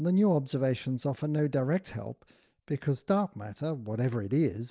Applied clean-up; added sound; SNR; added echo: none; none; none; none.